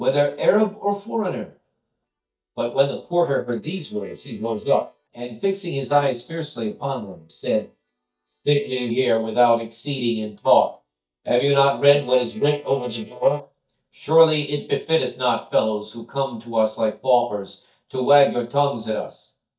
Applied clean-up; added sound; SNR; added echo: neural mask model DeepFilterNet 3.